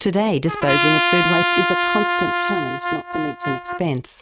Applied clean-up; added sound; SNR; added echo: neural mask model RNNoise.